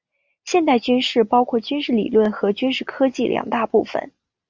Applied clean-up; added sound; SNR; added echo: none; none; none; none.